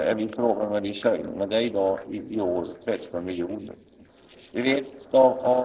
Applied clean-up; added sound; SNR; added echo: neural separator model SepFormer DNS4.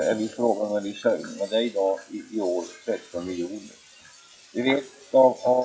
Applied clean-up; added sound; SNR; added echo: classical method WPE with log-MMSE.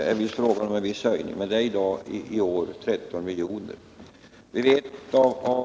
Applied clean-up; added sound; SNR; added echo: none; none; none; none.